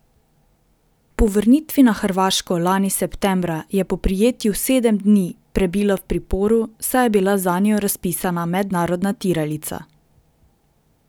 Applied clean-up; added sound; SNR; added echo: none; none; none; none.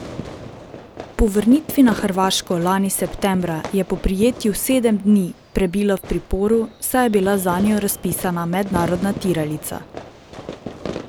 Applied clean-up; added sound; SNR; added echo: none; Fireworks; 14 dB; none.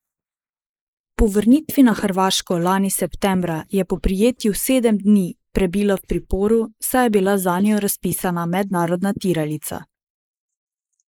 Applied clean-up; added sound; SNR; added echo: neural mask model Resemble Enhance denoiser.